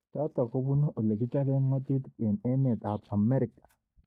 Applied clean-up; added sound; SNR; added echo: neural mask model DeepFilterNet 3.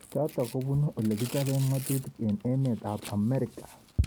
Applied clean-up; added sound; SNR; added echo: none; Tearing; 17 dB; none.